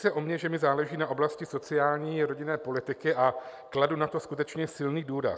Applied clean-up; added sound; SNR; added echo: none; none; none; none.